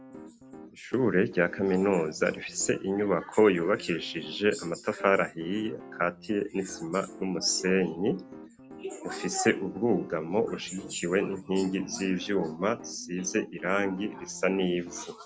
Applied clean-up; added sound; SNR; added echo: none; Piano; 18 dB; none.